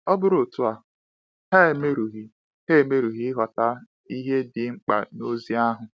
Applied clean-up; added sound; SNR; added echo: none; none; none; none.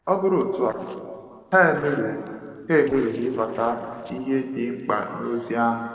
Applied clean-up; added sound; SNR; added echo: neural separator model SepFormer DNS4.